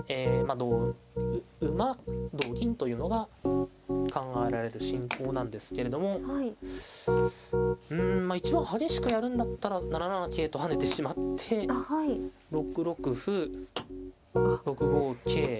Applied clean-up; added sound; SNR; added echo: none; Piano; 1 dB; none.